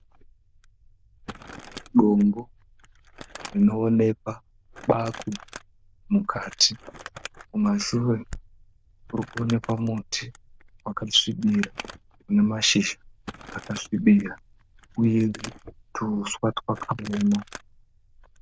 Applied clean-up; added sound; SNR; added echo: neural diffusion model UNIVERSE++.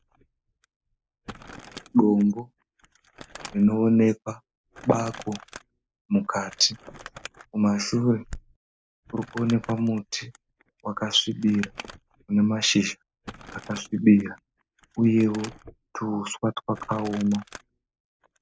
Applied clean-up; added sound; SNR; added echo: none; Crumpling, crinkling; 20 dB; none.